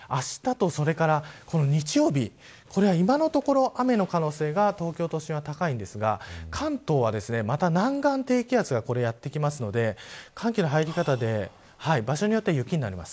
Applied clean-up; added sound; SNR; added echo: none; none; none; none.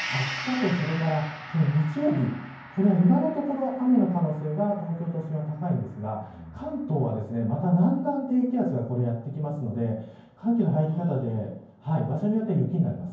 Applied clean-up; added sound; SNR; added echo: none; Gong; 16 dB; reverberation time 0.9 s.